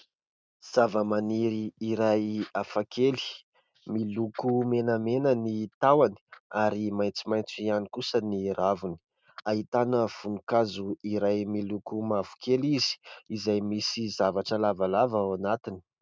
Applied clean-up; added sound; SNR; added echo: none; none; none; none.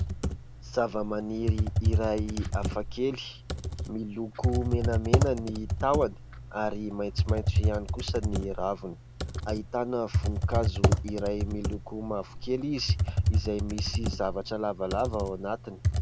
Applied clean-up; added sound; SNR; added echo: none; Computer keyboard; -2 dB; none.